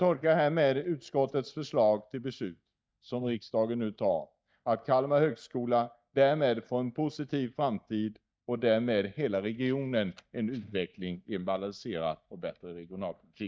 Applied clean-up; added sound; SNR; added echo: neural mask model DeepFilterNet 3.